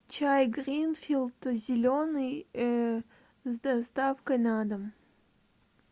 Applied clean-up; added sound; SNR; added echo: none; none; none; none.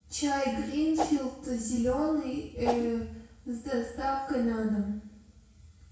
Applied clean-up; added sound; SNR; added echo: none; Whoosh, swoosh, swish; 2 dB; reverberation time 0.6 s.